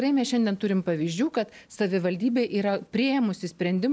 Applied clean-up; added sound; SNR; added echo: none; none; none; none.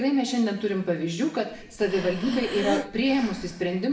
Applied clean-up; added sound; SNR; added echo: none; Breathing; 9 dB; reverberation time 0.6 s.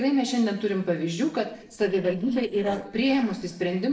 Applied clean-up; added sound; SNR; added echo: neural separator model SepFormer DNS4.